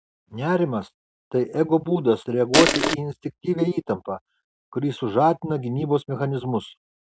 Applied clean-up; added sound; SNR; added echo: none; Crushing; -5 dB; none.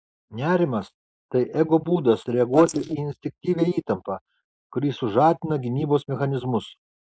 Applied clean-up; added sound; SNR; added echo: neural mask model Resemble Enhance denoiser.